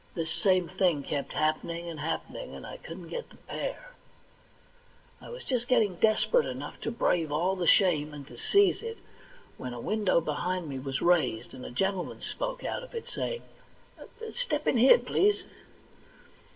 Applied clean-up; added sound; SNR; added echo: none; none; none; reverberation time 0.3 s.